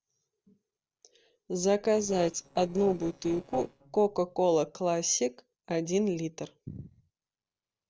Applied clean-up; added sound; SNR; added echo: neural separator model SepFormer DNS4.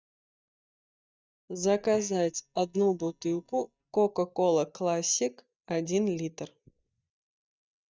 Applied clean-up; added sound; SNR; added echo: neural mask model DeepFilterNet 3.